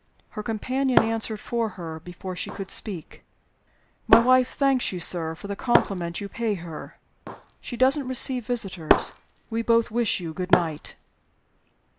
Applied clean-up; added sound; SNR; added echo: none; Shatter; 4 dB; none.